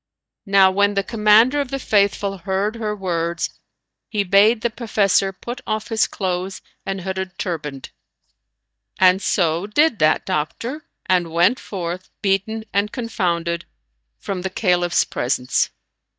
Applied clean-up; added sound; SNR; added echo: neural mask model DeepFilterNet 3.